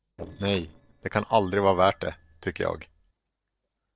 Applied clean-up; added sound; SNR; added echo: neural separator model SepFormer DNS4.